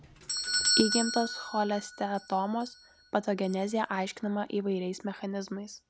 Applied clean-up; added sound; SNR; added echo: none; Doorbell; 4 dB; none.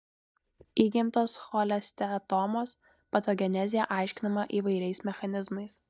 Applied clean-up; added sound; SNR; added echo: neural mask model DeepFilterNet 3.